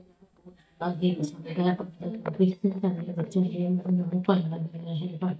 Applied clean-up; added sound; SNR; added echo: neural mask model DeepFilterNet 3.